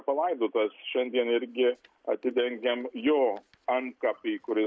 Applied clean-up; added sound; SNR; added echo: none; none; none; none.